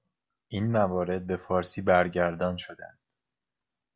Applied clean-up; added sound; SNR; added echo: none; none; none; none.